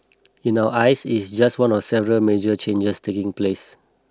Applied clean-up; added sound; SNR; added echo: none; none; none; none.